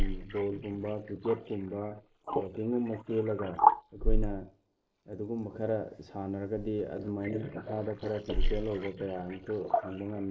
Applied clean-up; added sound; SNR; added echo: neural mask model Resemble Enhance denoiser.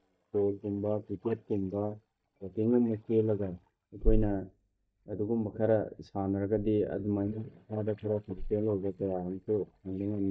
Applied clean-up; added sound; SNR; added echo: neural mask model DeepFilterNet 3.